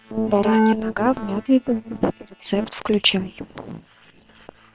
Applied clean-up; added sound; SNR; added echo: neural separator model SepFormer WHAM!.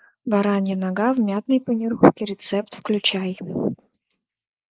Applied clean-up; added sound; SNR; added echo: neural mask model Resemble Enhance denoiser.